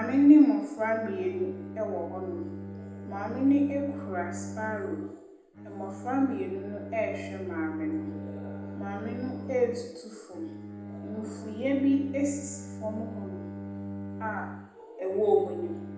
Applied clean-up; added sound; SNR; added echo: none; Bowed string instrument; 10 dB; reverberation time 0.8 s.